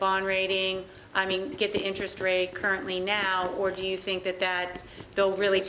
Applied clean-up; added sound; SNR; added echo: none; Chewing, mastication; 17 dB; none.